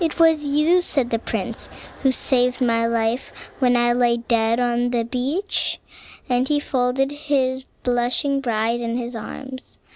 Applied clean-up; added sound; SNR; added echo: none; none; none; none.